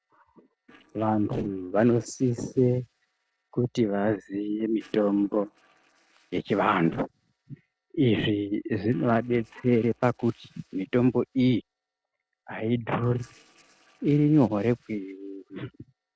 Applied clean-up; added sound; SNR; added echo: neural separator model SepFormer DNS4.